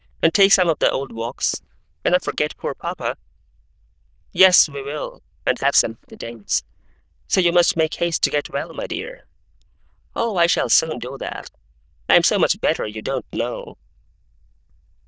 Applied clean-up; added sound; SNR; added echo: neural diffusion model UNIVERSE++.